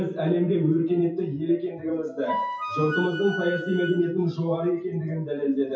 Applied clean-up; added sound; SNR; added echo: classical method WPE with log-MMSE.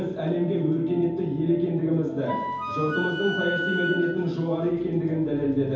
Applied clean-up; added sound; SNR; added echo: none; Wind instrument, woodwind instrument; 5 dB; reverberation time 0.9 s.